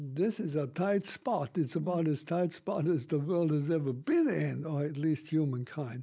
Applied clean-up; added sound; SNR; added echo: none; none; none; none.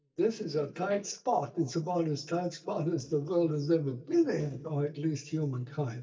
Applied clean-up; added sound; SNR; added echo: neural mask model DeepFilterNet 3.